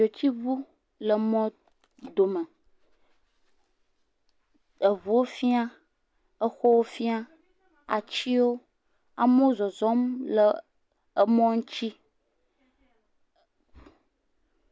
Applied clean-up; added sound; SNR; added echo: none; none; none; none.